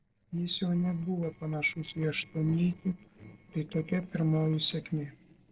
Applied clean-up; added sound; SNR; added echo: neural separator model SepFormer DNS4.